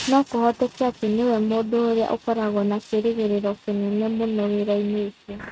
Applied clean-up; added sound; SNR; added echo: neural mask model RNNoise.